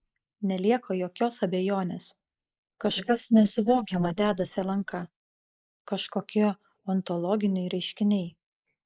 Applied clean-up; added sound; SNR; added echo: neural mask model Resemble Enhance denoiser.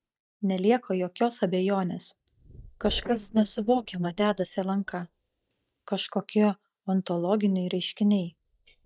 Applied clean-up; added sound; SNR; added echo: neural mask model DeepFilterNet 3.